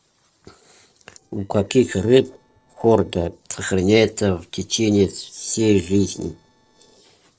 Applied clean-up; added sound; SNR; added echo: neural separator model SepFormer DNS4.